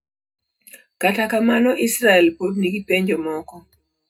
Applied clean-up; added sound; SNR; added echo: none; none; none; reverberation time 0.2 s.